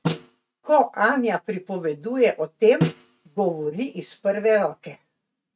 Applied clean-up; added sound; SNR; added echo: neural mask model RNNoise.